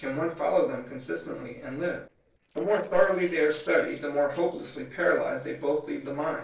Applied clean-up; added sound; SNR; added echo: neural separator model SepFormer DNS4.